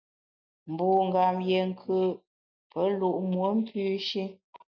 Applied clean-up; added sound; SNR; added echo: none; none; none; none.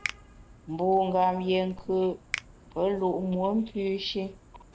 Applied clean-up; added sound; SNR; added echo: none; Finger snapping + Vehicle horn, car horn, honking; 15 dB; none.